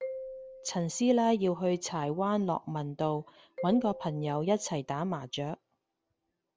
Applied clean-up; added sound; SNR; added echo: none; Marimba, xylophone; 14 dB; none.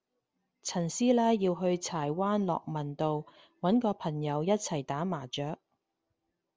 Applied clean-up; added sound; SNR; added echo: none; none; none; none.